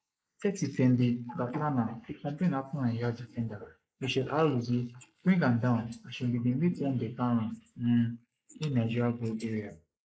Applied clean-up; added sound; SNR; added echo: neural mask model Resemble Enhance denoiser.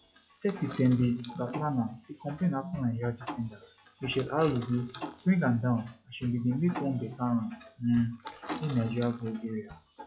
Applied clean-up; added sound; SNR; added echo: classical method log-MMSE.